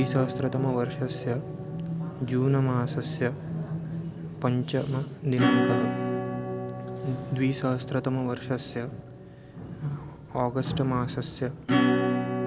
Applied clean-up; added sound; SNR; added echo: none; Acoustic guitar / Strum; 2 dB; none.